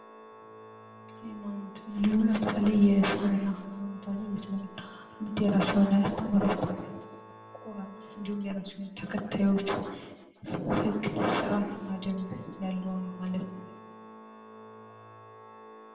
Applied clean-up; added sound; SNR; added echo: none; Organ; 19 dB; reverberation time 1.1 s.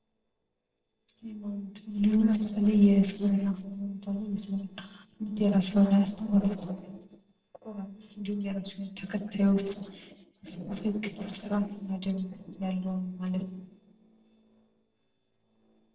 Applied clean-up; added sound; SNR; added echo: neural separator model SepFormer DNS4.